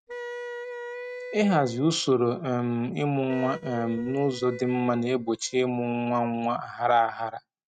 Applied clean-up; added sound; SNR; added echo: neural mask model RNNoise.